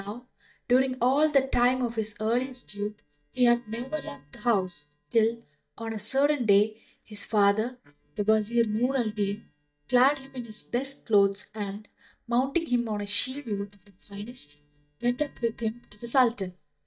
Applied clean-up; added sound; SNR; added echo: neural mask model DeepFilterNet 3.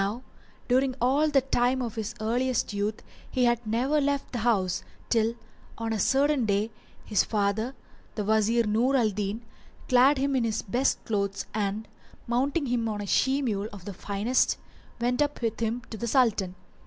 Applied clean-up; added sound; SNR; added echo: none; none; none; none.